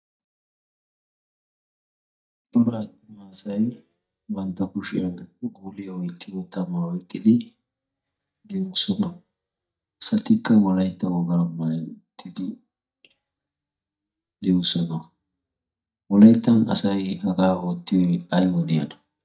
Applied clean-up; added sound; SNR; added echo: neural mask model DeepFilterNet 3.